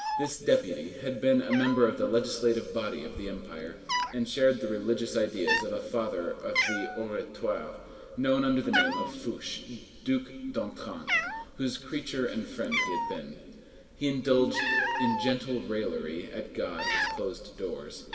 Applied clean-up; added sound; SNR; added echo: none; Cat; 5 dB; reverberation time 2.5 s.